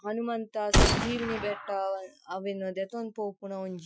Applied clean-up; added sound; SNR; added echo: classical method Wiener filter.